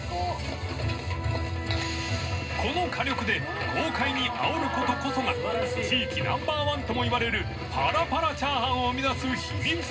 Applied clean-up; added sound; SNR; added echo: none; none; none; reverberation time 0.2 s.